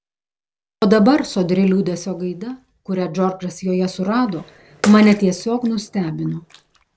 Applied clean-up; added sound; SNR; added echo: none; Bathtub (filling or washing) / Water / Splash, splatter; 16 dB; none.